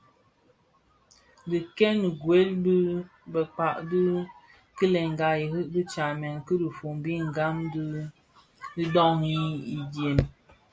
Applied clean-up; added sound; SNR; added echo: none; none; none; none.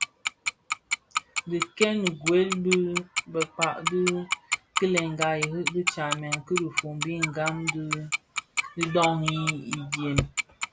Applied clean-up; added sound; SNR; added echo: none; Tick-tock; 3 dB; none.